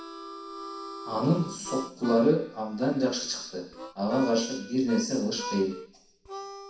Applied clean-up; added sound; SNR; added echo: none; Harmonica; 13 dB; reverberation time 0.6 s.